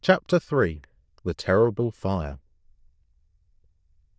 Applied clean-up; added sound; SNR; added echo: neural diffusion model UNIVERSE++.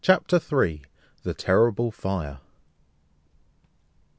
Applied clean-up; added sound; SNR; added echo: none; none; none; none.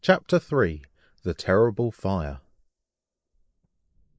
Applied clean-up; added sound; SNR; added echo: neural mask model Resemble Enhance denoiser.